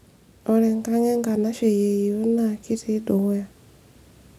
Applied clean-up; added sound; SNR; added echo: none; none; none; none.